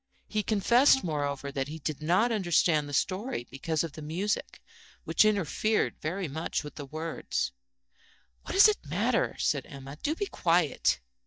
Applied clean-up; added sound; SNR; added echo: neural mask model DeepFilterNet 3.